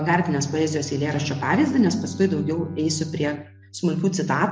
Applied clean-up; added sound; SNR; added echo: none; Bowed string instrument; 18 dB; none.